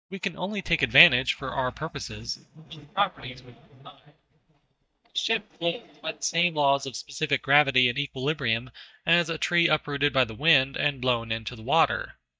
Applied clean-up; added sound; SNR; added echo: neural mask model DeepFilterNet 3.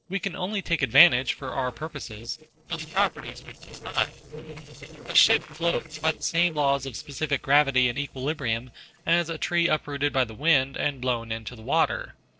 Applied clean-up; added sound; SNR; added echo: neural separator model SepFormer DNS4.